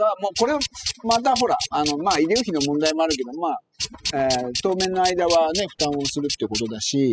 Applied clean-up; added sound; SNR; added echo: classical method spectral subtraction.